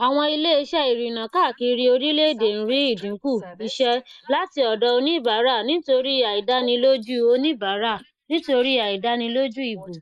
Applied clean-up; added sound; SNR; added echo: neural mask model Resemble Enhance denoiser.